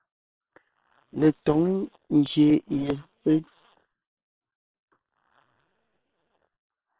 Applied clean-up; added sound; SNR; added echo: neural separator model SepFormer WHAM!.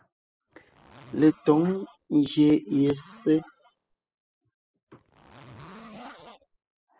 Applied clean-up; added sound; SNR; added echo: classical method spectral subtraction.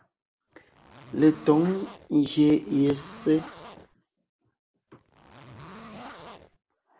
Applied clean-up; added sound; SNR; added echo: none; Zipper (clothing); 18 dB; none.